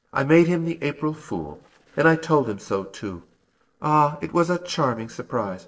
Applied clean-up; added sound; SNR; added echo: neural separator model SepFormer DNS4.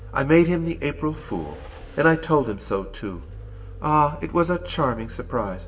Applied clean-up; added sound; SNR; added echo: none; Vehicle; 14 dB; reverberation time 0.8 s.